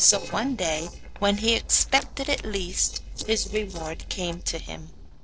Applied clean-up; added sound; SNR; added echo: neural separator model SepFormer DNS4.